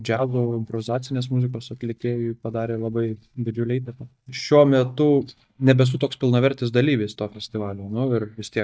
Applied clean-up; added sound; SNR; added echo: neural mask model DeepFilterNet 3.